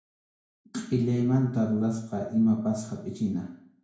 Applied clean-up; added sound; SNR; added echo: none; none; none; reverberation time 0.6 s.